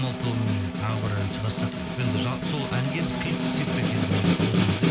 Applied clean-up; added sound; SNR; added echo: none; Snare drum; -2 dB; none.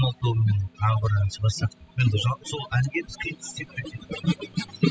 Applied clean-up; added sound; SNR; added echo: classical method spectral subtraction.